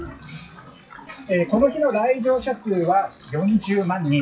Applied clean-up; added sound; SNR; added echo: classical method WPE with log-MMSE.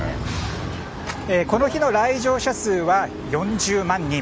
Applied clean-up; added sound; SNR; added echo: none; none; none; none.